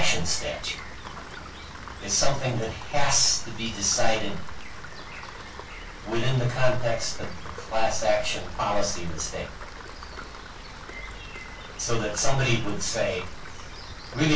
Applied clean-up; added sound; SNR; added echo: none; Rain; 14 dB; reverberation time 0.2 s.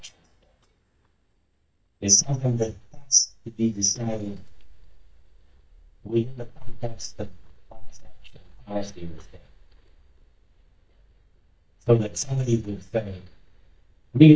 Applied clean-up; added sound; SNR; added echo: neural mask model DeepFilterNet 3.